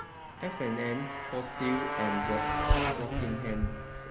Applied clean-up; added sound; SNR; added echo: none; Bicycle + Motorcycle; -3 dB; none.